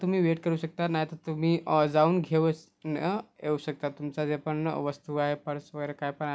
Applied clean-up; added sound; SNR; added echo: none; none; none; none.